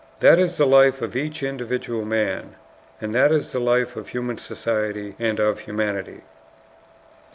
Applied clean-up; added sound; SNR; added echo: none; none; none; none.